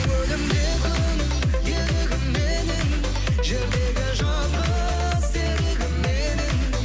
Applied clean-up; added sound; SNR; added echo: none; none; none; none.